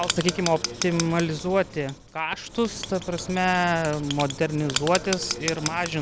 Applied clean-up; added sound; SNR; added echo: none; Writing; 8 dB; none.